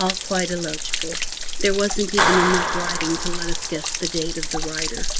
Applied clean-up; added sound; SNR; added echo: none; Clapping + Stream / Trickle, dribble / Splash, splatter; -2 dB; none.